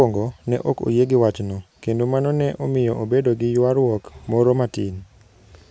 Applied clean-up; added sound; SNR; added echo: none; none; none; none.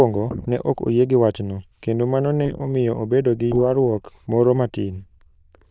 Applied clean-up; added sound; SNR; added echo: neural diffusion model UNIVERSE++.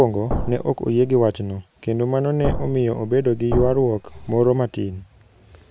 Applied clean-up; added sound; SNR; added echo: none; Thump, thud; 6 dB; none.